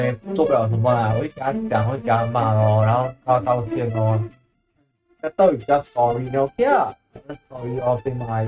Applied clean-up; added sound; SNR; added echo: neural mask model RNNoise.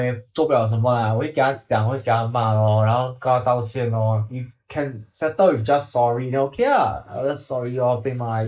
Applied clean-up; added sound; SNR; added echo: neural mask model Resemble Enhance denoiser.